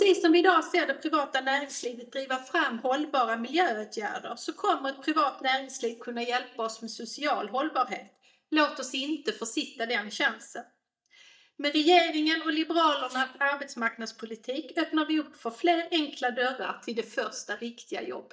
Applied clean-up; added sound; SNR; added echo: neural mask model DeepFilterNet 3.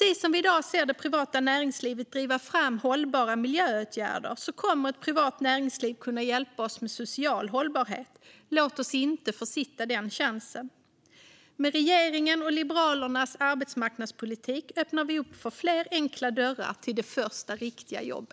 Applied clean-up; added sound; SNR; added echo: none; none; none; none.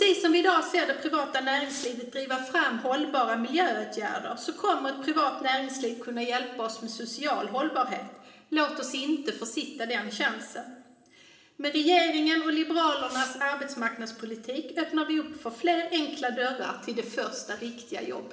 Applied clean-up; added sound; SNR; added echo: none; Fireworks; 20 dB; reverberation time 1.0 s.